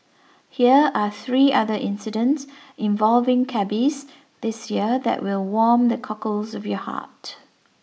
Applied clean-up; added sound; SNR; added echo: none; none; none; none.